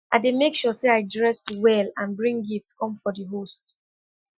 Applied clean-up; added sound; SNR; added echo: classical method Wiener filter.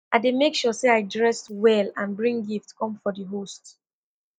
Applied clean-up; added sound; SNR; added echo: neural mask model DeepFilterNet 3.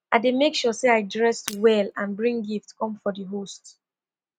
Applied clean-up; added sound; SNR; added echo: neural mask model RNNoise.